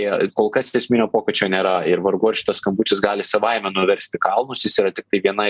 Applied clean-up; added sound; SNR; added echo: none; none; none; none.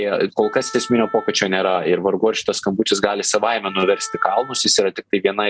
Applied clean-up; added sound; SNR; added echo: none; Wind instrument, woodwind instrument; 19 dB; none.